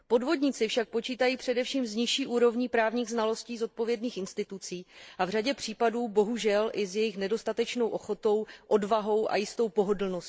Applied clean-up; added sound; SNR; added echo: neural mask model Resemble Enhance denoiser.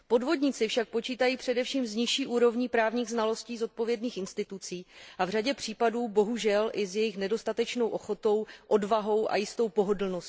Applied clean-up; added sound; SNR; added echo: none; none; none; none.